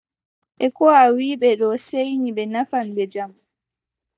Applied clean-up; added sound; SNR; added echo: neural mask model DeepFilterNet 3.